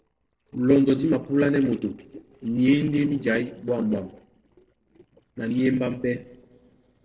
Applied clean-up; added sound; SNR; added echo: neural separator model SepFormer DNS4.